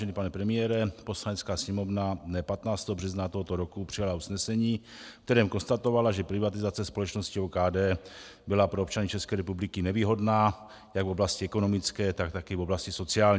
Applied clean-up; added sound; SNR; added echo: none; none; none; none.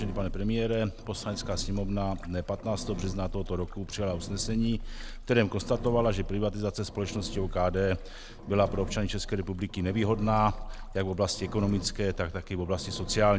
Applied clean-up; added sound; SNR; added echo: none; Engine; 8 dB; none.